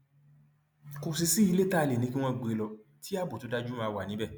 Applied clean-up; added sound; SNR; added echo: none; none; none; none.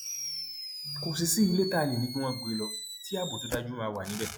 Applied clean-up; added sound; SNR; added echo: classical method log-MMSE.